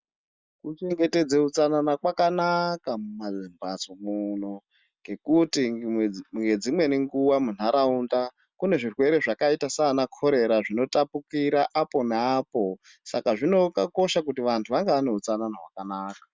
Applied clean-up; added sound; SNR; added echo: none; none; none; none.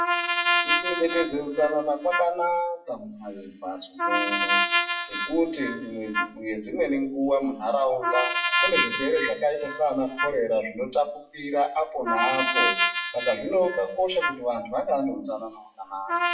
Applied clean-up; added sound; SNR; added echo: classical method WPE with log-MMSE.